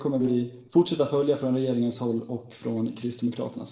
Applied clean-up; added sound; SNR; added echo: neural separator model SepFormer DNS4.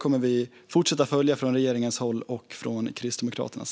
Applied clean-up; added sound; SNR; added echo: none; none; none; none.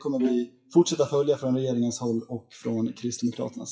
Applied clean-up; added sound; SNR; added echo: classical method WPE with log-MMSE.